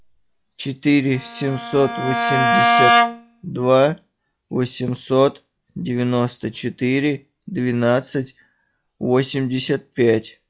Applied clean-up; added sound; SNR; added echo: classical method log-MMSE.